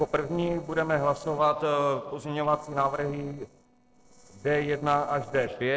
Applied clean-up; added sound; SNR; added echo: neural separator model SepFormer DNS4.